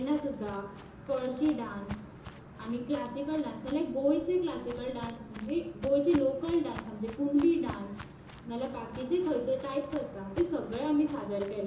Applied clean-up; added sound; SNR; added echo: none; Walk, footsteps; 15 dB; reverberation time 0.6 s.